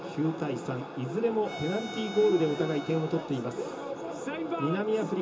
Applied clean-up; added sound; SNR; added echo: none; Bowed string instrument; 17 dB; reverberation time 0.2 s.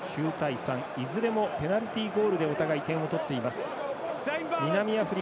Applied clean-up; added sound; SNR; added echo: none; none; none; none.